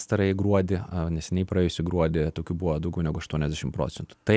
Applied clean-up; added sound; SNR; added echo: none; none; none; none.